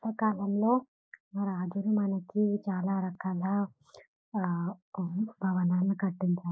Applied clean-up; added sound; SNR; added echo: neural mask model Resemble Enhance denoiser.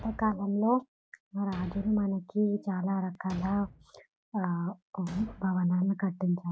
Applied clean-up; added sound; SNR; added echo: none; Thump, thud; 18 dB; none.